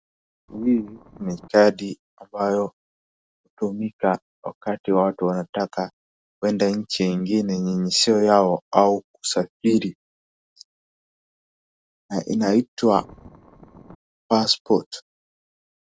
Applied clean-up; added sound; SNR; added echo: neural separator model SepFormer DNS4.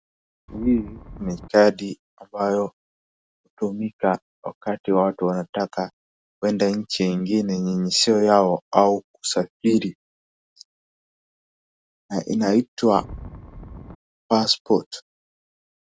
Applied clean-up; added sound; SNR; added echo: none; Wind; 14 dB; none.